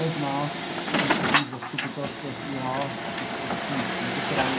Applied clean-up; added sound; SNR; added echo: none; Truck; -4 dB; reverberation time 0.2 s.